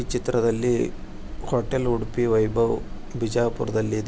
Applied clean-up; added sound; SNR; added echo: none; Gull, seagull; 14 dB; none.